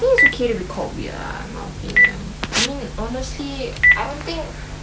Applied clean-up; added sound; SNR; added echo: none; Telephone; -3 dB; none.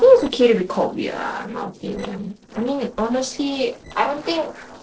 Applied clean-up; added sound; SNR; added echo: neural separator model SepFormer DNS4.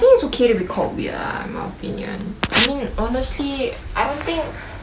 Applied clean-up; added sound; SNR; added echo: none; none; none; none.